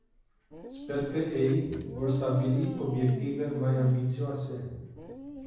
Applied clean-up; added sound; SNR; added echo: none; Dog; 13 dB; reverberation time 1.1 s.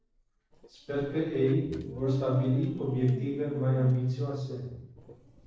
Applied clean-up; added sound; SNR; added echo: neural separator model SepFormer DNS4.